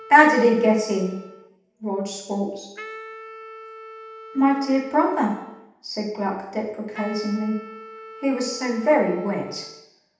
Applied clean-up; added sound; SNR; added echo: none; Wind instrument, woodwind instrument; 18 dB; reverberation time 0.8 s.